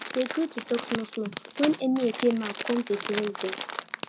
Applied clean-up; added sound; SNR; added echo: none; Crumpling, crinkling; 5 dB; none.